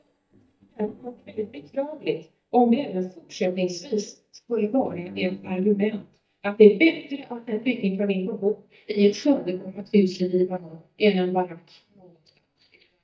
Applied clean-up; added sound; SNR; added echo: neural mask model DeepFilterNet 3.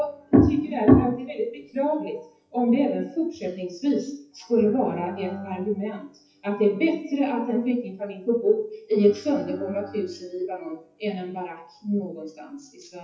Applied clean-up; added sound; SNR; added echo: classical method WPE with log-MMSE.